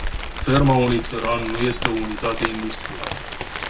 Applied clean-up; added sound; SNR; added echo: none; Rain; 5 dB; none.